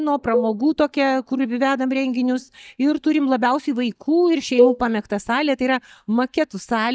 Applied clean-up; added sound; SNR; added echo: neural mask model DeepFilterNet 3.